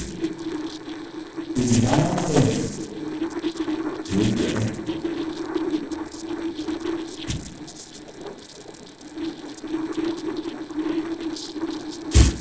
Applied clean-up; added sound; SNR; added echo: neural separator model SepFormer DNS4.